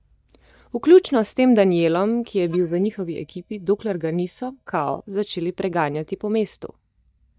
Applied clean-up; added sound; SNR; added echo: neural mask model DeepFilterNet 3.